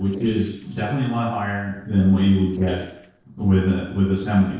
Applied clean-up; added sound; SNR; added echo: neural separator model SepFormer DNS4.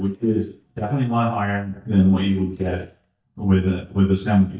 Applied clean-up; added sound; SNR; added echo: neural mask model DeepFilterNet 3.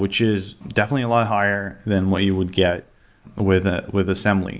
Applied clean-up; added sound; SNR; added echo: none; none; none; none.